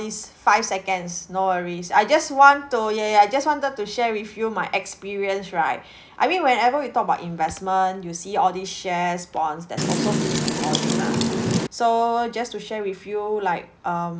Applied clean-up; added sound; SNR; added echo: none; Wind; 0 dB; none.